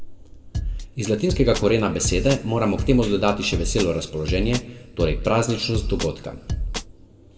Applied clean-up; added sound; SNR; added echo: none; Drum kit; 5 dB; reverberation time 1.2 s.